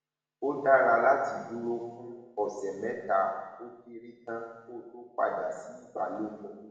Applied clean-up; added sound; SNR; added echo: none; none; none; reverberation time 1.2 s.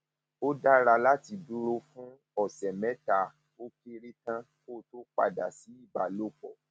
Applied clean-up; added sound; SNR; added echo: none; none; none; none.